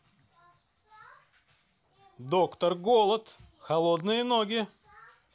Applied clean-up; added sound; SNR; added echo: none; none; none; none.